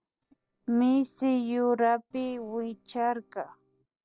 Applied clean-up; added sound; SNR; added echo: neural separator model SepFormer DNS4.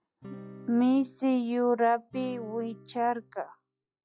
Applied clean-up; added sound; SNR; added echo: classical method log-MMSE.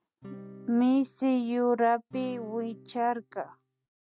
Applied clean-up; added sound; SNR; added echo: neural mask model RNNoise.